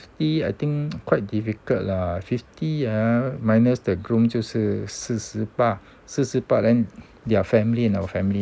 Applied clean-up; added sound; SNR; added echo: none; none; none; none.